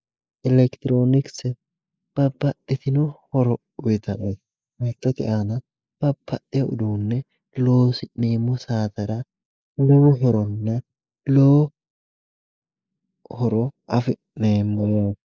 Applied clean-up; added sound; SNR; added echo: neural mask model Resemble Enhance denoiser.